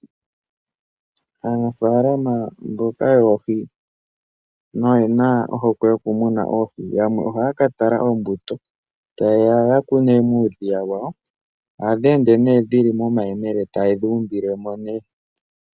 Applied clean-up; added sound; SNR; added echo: none; none; none; none.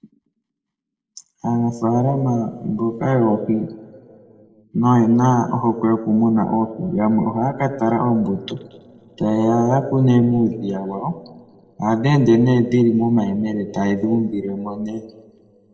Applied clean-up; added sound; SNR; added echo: none; none; none; reverberation time 1.8 s.